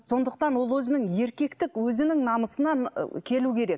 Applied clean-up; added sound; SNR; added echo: none; none; none; none.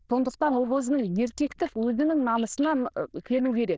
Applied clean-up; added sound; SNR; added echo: neural diffusion model UNIVERSE++.